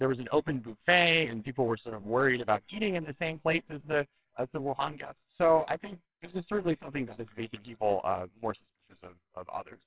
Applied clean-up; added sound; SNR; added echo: neural separator model SepFormer WHAMR!.